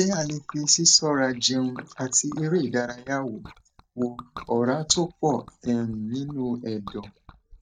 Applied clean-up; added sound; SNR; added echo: neural mask model DeepFilterNet 3.